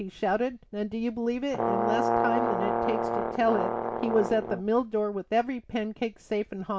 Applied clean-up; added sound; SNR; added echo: none; Brass instrument; 0 dB; none.